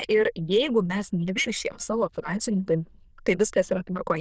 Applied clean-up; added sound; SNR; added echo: neural diffusion model UNIVERSE++.